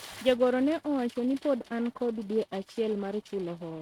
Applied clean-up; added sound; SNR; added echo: neural mask model RNNoise.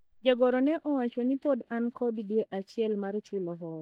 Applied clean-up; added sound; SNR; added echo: neural mask model DeepFilterNet 3.